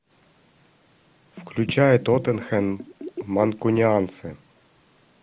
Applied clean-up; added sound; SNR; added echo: none; Bathtub (filling or washing); 16 dB; none.